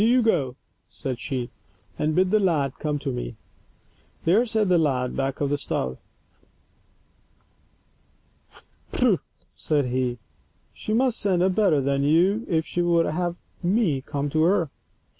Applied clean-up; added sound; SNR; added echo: none; none; none; none.